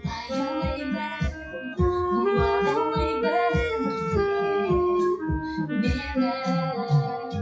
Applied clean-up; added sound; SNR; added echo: classical method WPE with log-MMSE.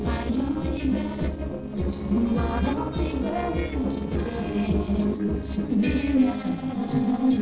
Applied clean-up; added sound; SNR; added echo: neural separator model SepFormer DNS4.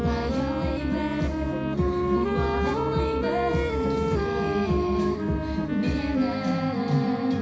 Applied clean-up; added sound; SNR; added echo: none; Wind instrument, woodwind instrument; 2 dB; reverberation time 0.6 s.